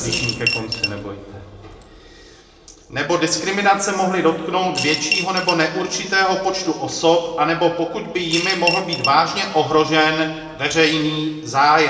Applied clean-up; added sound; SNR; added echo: none; Coin (dropping) / Glass; 4 dB; reverberation time 1.1 s.